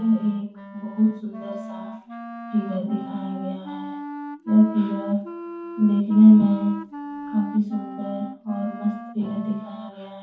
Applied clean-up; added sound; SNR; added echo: none; Wind instrument, woodwind instrument; 13 dB; reverberation time 0.6 s.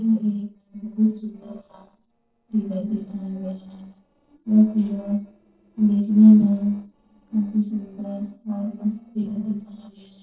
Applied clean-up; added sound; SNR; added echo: neural separator model SepFormer DNS4.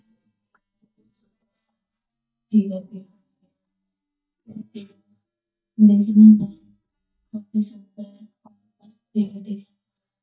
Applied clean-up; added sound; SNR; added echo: neural mask model DeepFilterNet 3.